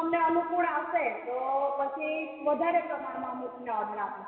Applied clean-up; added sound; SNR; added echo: none; none; none; reverberation time 2.5 s.